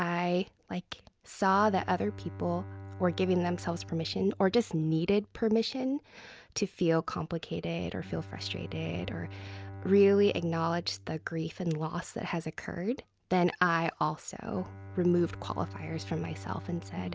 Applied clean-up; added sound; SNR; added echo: none; Bowed string instrument; 15 dB; none.